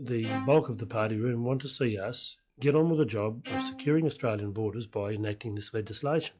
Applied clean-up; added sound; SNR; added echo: classical method log-MMSE.